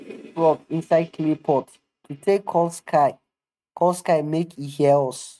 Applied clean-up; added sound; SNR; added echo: neural mask model RNNoise.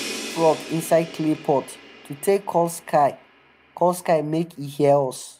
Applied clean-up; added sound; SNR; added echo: none; Crash cymbal; 17 dB; none.